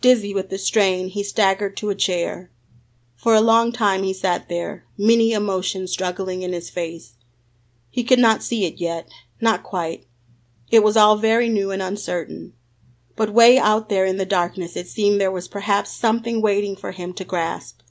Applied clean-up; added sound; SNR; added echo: none; none; none; none.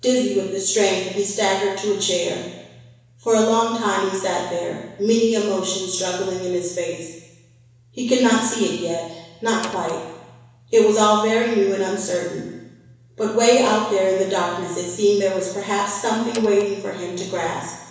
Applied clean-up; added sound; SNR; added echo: none; Door; 15 dB; reverberation time 1.1 s.